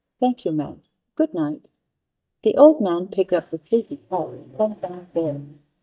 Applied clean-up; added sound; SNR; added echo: neural mask model DeepFilterNet 3.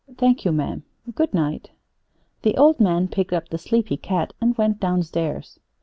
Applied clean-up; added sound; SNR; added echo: none; none; none; none.